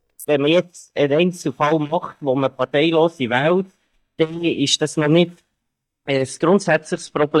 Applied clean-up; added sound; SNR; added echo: neural mask model DeepFilterNet 3.